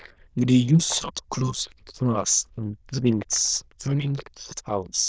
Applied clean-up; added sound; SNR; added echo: neural diffusion model UNIVERSE++.